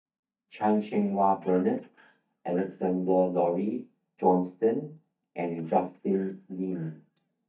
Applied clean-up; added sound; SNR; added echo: neural mask model DeepFilterNet 3.